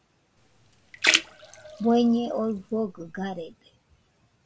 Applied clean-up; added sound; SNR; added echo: none; Splash, splatter; 2 dB; none.